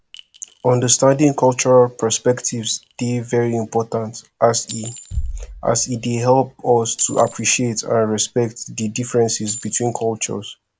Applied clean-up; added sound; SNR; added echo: none; Bass drum + Chink, clink; 16 dB; none.